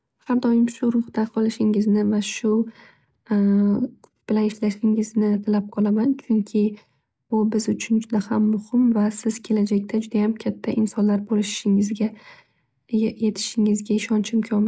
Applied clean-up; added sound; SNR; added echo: none; none; none; none.